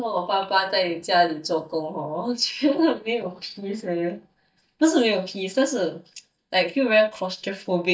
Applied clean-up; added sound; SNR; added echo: neural mask model DeepFilterNet 3.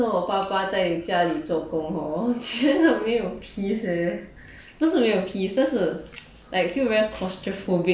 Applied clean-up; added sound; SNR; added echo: none; none; none; none.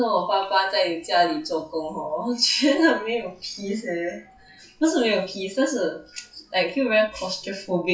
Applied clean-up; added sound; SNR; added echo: classical method WPE with log-MMSE.